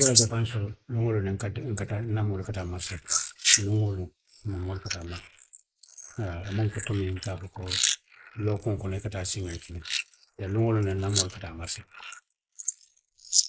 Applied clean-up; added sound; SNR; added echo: neural mask model Resemble Enhance denoiser.